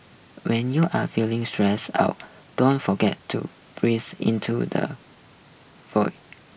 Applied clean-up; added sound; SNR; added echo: none; none; none; none.